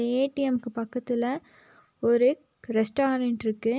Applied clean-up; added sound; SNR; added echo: none; none; none; none.